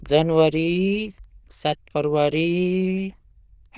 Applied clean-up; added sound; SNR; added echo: neural diffusion model UNIVERSE++.